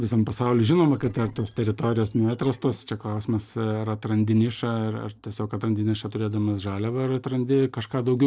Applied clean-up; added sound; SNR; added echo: neural separator model SepFormer DNS4.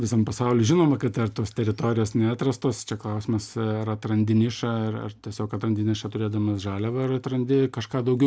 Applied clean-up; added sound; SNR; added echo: none; none; none; none.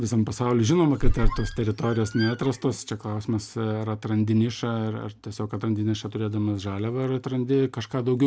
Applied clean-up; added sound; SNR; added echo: none; Squeak; 0 dB; none.